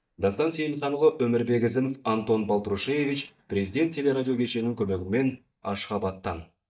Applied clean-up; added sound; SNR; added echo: neural mask model DeepFilterNet 3.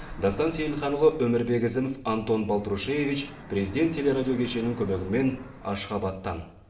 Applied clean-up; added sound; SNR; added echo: none; Fixed-wing aircraft, airplane; 20 dB; reverberation time 0.8 s.